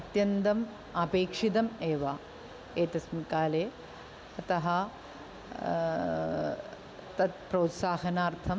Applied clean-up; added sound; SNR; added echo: none; none; none; none.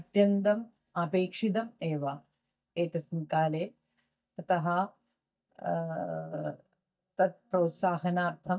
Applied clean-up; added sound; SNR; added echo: neural mask model DeepFilterNet 3.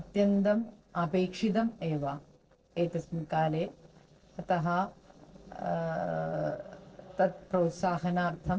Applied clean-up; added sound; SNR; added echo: neural separator model SepFormer DNS4.